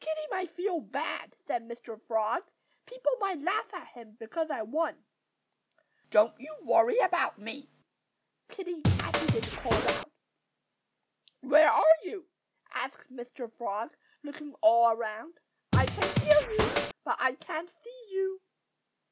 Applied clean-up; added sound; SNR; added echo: none; Scratching (performance technique); -3 dB; none.